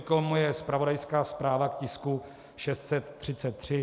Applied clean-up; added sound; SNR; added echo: none; none; none; none.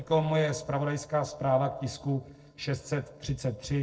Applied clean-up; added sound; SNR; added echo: neural separator model SepFormer DNS4.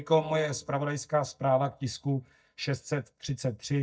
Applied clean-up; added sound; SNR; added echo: neural mask model DeepFilterNet 3.